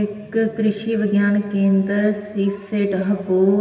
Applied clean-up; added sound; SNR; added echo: none; none; none; reverberation time 2.2 s.